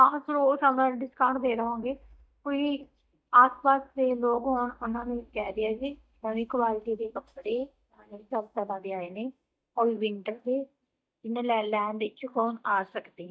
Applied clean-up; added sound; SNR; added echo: neural mask model DeepFilterNet 3.